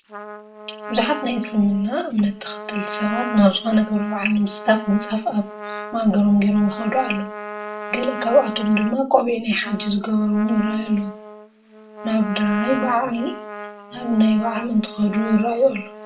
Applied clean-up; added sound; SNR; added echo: none; Trumpet; 12 dB; reverberation time 0.3 s.